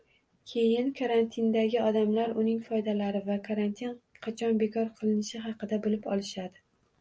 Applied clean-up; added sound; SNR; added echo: none; none; none; none.